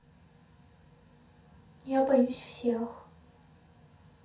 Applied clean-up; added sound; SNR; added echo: none; none; none; reverberation time 0.3 s.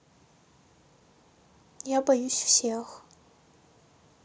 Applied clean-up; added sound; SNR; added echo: none; none; none; none.